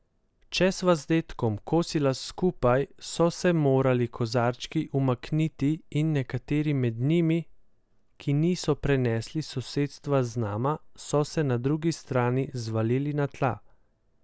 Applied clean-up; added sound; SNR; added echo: none; none; none; none.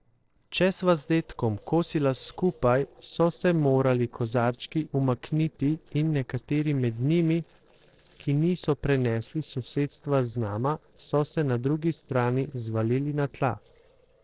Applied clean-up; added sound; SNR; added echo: neural separator model SepFormer DNS4.